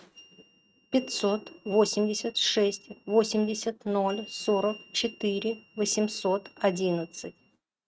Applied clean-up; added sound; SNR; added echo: neural mask model RNNoise.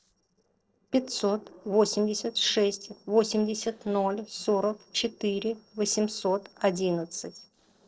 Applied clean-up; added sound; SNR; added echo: neural separator model SepFormer DNS4.